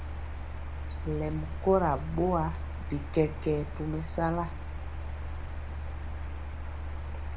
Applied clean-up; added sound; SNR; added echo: none; Mechanical fan; 3 dB; none.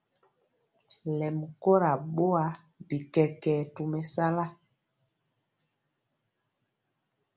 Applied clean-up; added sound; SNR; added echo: none; none; none; none.